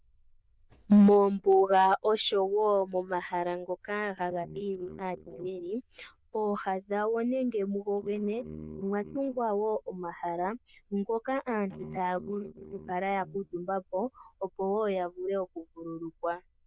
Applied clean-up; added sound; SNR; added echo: neural diffusion model UNIVERSE++.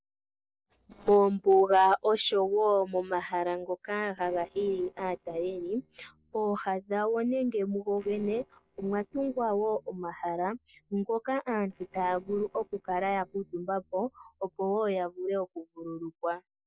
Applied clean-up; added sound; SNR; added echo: neural separator model SepFormer DNS4.